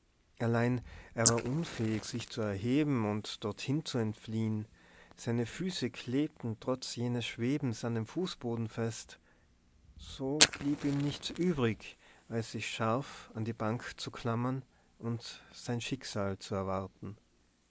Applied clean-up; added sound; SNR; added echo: neural mask model Resemble Enhance denoiser.